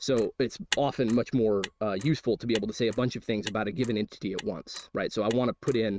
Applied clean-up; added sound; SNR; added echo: neural mask model RNNoise.